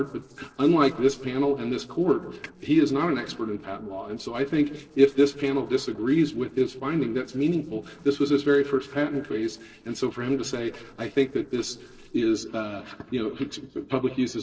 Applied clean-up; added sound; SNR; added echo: neural separator model SepFormer DNS4.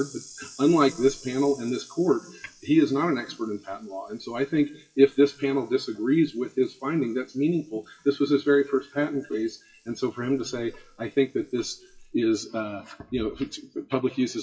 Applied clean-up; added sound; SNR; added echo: classical method WPE with log-MMSE.